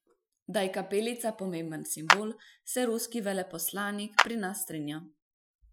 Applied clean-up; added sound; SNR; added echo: classical method Wiener filter.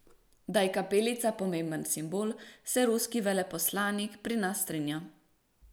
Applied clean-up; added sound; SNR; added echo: none; none; none; none.